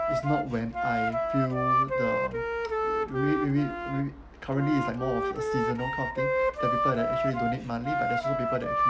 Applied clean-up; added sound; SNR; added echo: none; Wind instrument, woodwind instrument; -2 dB; none.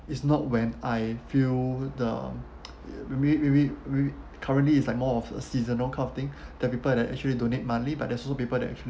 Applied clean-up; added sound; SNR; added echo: none; none; none; none.